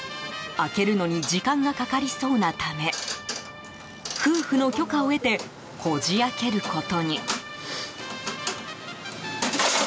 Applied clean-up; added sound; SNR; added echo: none; none; none; none.